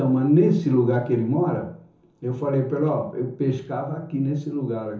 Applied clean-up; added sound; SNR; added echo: none; none; none; reverberation time 0.7 s.